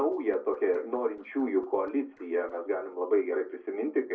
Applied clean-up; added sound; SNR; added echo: neural separator model SepFormer DNS4.